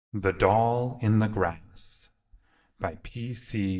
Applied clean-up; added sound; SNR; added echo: neural mask model DeepFilterNet 3.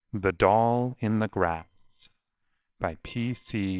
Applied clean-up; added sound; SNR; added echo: neural separator model SepFormer WHAMR!.